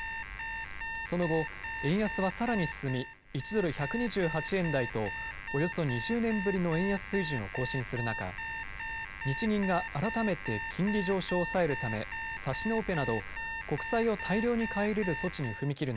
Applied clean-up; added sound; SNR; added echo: none; Alarm; 6 dB; none.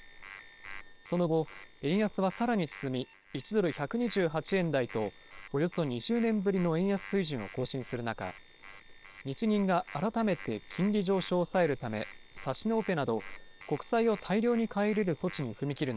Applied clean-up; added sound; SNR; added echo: neural separator model SepFormer WHAM!.